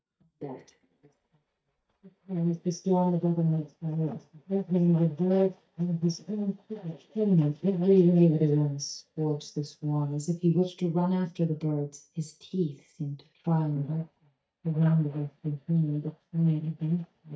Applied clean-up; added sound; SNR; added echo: neural mask model DeepFilterNet 3.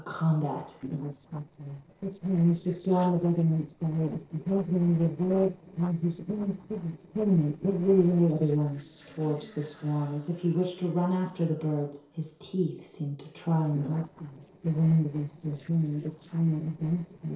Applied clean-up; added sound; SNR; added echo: neural separator model SepFormer DNS4.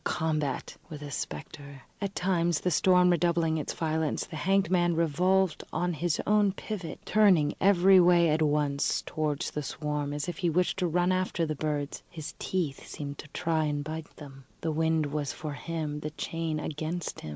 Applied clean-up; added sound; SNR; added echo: none; none; none; none.